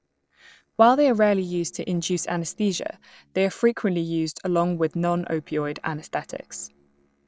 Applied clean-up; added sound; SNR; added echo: neural separator model SepFormer DNS4.